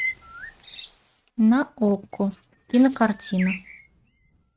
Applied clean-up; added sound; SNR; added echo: neural mask model RNNoise.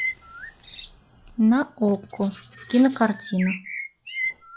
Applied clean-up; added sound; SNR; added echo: classical method log-MMSE.